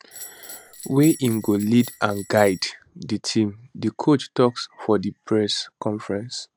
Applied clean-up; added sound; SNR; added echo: none; Bell; 16 dB; none.